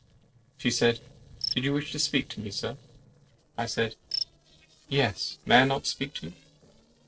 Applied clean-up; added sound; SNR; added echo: neural separator model SepFormer DNS4.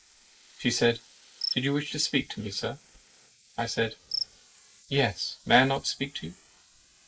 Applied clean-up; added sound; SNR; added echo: neural mask model Resemble Enhance denoiser.